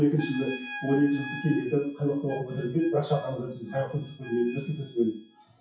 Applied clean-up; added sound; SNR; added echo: classical method WPE with log-MMSE.